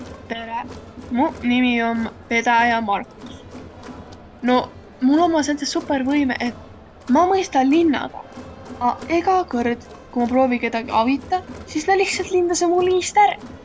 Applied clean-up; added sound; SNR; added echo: none; Crowd; 18 dB; none.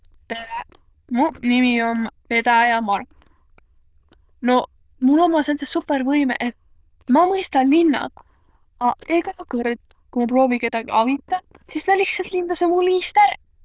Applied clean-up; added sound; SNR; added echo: neural diffusion model UNIVERSE++.